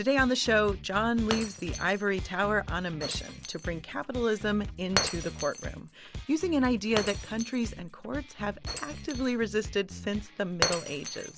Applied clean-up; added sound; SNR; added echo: none; Shatter; 9 dB; none.